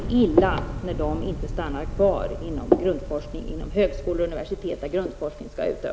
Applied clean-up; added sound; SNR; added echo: none; Thunder / Explosion; 7 dB; none.